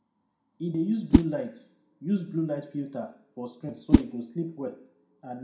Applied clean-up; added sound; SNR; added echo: none; Whoosh, swoosh, swish; -4 dB; reverberation time 0.5 s.